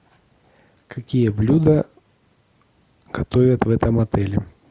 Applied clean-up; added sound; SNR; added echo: none; none; none; none.